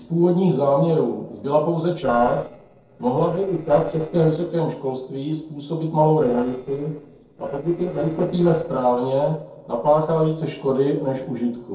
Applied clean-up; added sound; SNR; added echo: neural separator model SepFormer DNS4.